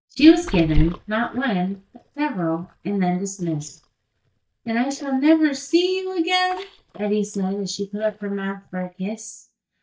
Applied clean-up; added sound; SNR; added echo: neural mask model DeepFilterNet 3.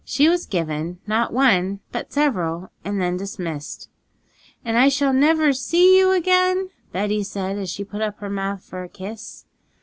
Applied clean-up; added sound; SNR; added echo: none; none; none; none.